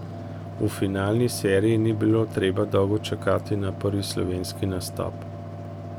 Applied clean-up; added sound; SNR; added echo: none; Mechanical fan; 10 dB; none.